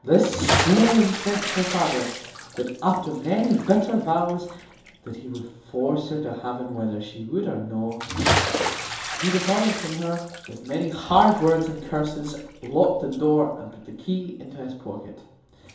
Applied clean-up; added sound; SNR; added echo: none; Bathtub (filling or washing) / Splash, splatter; 7 dB; reverberation time 2.8 s.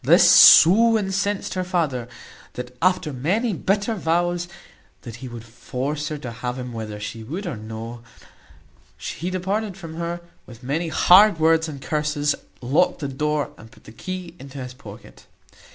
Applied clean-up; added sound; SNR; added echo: none; none; none; none.